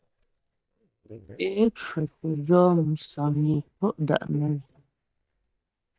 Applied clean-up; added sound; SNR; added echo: neural mask model DeepFilterNet 3.